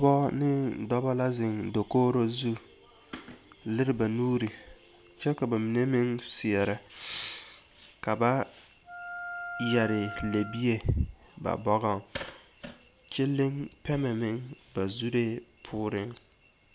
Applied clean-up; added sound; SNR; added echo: none; Wind instrument, woodwind instrument; 10 dB; none.